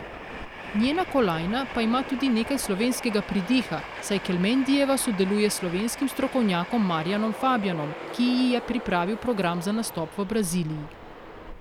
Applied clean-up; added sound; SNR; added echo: none; Train; 12 dB; none.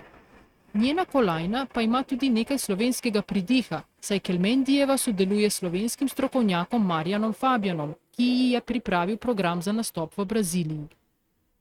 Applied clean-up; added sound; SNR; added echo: neural mask model RNNoise.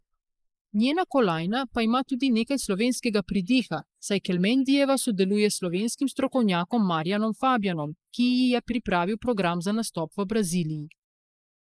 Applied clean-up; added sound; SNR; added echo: neural mask model Resemble Enhance denoiser.